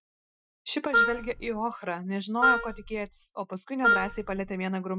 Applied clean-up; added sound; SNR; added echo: classical method Wiener filter.